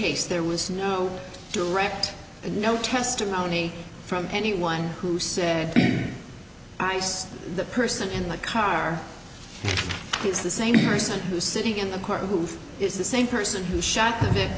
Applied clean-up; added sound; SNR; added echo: none; none; none; none.